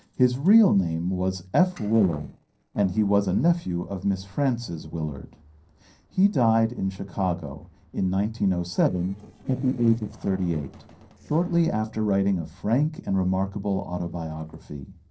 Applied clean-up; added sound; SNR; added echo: neural separator model SepFormer DNS4.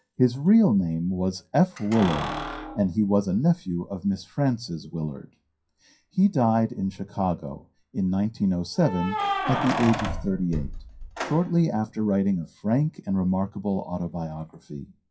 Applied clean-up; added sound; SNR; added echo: classical method WPE with log-MMSE.